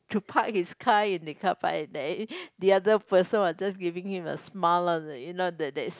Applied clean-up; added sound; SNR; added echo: none; none; none; none.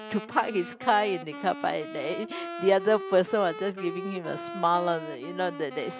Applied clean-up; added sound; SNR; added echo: none; Wind instrument, woodwind instrument; 11 dB; none.